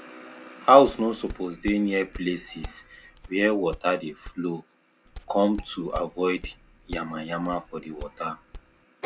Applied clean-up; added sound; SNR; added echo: none; Walk, footsteps; 17 dB; none.